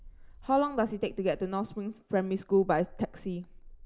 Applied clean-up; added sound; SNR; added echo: neural mask model Resemble Enhance denoiser.